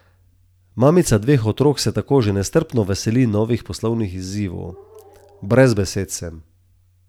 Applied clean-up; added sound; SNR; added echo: none; none; none; none.